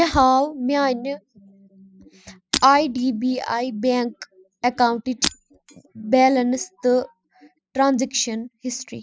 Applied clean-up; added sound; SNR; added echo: classical method spectral subtraction.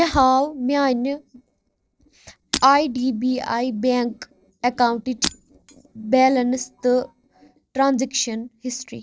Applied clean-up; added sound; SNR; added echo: neural separator model SepFormer DNS4.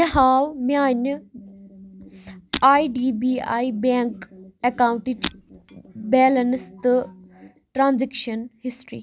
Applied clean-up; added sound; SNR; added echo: none; Shatter; 10 dB; none.